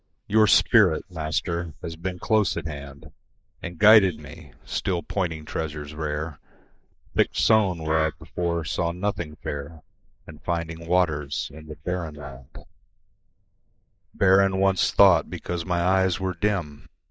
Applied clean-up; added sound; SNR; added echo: neural mask model Resemble Enhance denoiser.